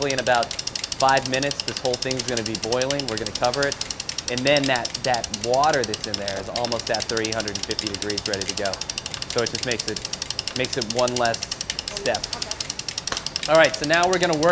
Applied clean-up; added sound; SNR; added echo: none; Bicycle; 6 dB; none.